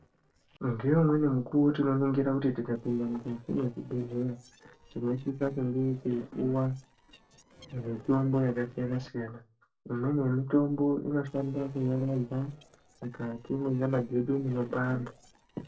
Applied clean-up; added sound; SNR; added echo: neural separator model SepFormer DNS4.